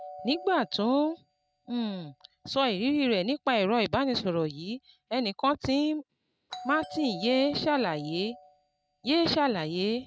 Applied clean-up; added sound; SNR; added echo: neural mask model RNNoise.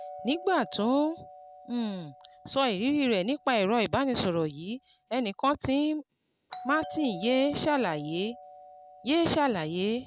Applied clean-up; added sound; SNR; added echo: none; Doorbell; 18 dB; none.